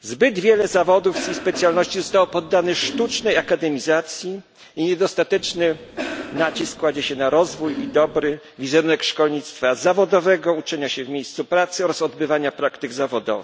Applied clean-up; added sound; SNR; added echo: none; Cough; 13 dB; none.